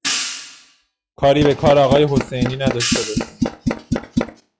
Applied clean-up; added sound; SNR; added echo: classical method log-MMSE.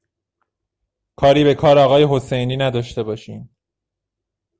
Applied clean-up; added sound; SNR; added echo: none; none; none; none.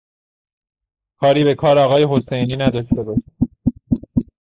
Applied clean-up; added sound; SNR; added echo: neural mask model Resemble Enhance denoiser.